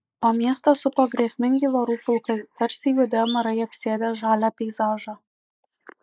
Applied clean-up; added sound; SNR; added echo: neural mask model Resemble Enhance denoiser.